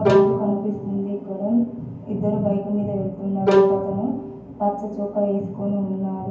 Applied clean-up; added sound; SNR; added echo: none; Bowed string instrument; 0 dB; reverberation time 0.9 s.